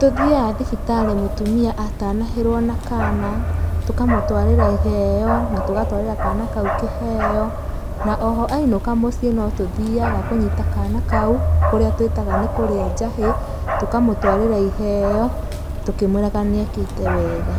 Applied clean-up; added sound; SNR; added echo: none; Bark; 0 dB; none.